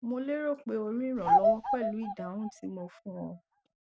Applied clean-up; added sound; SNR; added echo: neural mask model RNNoise.